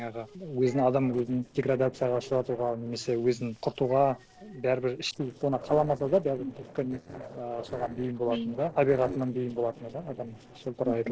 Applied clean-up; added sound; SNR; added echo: neural separator model SepFormer DNS4.